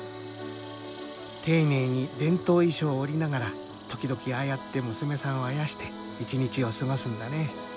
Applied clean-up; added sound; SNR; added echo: none; none; none; none.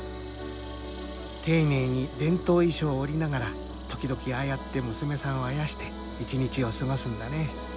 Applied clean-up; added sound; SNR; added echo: none; Musical instrument; 12 dB; none.